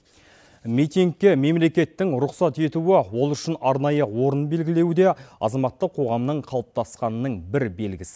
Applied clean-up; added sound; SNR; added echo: none; none; none; none.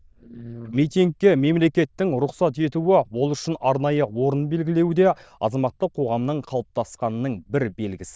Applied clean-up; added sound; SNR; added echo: neural diffusion model UNIVERSE++.